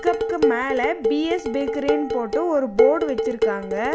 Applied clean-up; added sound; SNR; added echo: none; Dishes, pots, and pans; -1 dB; none.